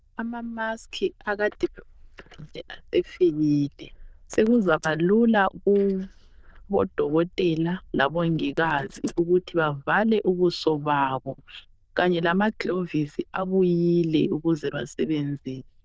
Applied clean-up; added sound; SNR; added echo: neural diffusion model UNIVERSE++.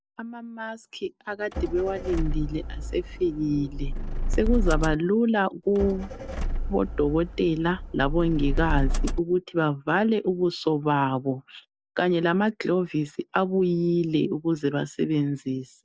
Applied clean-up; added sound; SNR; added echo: none; Motor vehicle (road); 2 dB; none.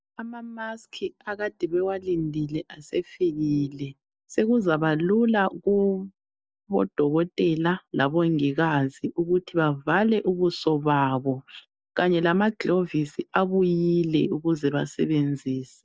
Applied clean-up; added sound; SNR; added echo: none; none; none; none.